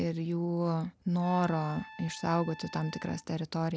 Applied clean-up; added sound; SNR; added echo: none; Trumpet; 18 dB; none.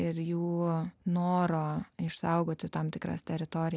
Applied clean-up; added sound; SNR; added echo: none; none; none; none.